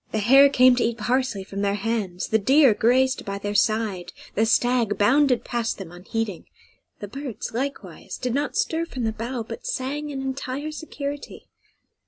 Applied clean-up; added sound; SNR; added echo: none; none; none; none.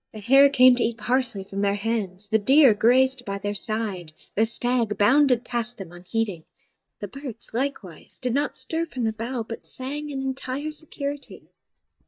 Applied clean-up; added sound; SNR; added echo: neural mask model DeepFilterNet 3.